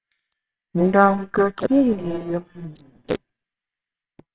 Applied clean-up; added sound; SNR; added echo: neural separator model SepFormer WHAMR!.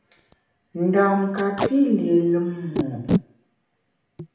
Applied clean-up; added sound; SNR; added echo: none; Packing tape, duct tape; 7 dB; reverberation time 0.7 s.